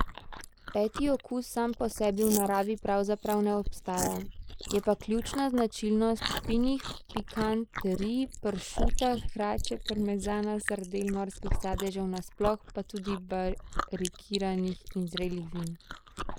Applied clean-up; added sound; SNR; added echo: neural mask model Resemble Enhance denoiser.